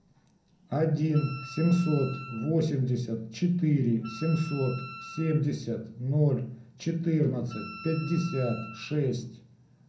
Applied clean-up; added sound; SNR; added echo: none; Wind instrument, woodwind instrument; 16 dB; reverberation time 0.5 s.